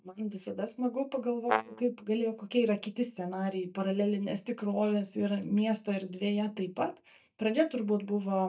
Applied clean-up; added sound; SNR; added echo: neural mask model DeepFilterNet 3.